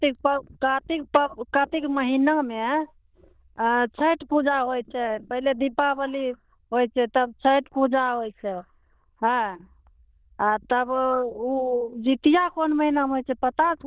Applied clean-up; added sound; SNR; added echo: neural diffusion model UNIVERSE++.